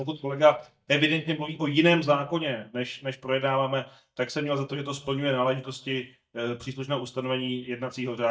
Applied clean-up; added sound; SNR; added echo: neural mask model DeepFilterNet 3.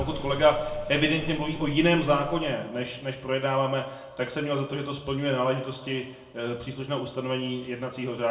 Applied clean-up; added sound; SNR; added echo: none; Sink (filling or washing); 16 dB; reverberation time 0.6 s.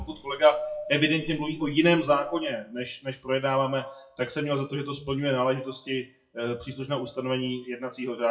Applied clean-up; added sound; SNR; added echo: classical method WPE with log-MMSE.